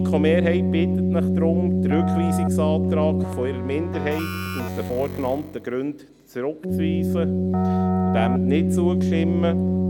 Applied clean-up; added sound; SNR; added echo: none; Keyboard (musical); -4 dB; none.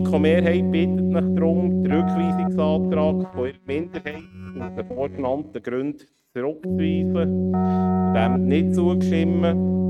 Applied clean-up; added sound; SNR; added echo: neural mask model RNNoise.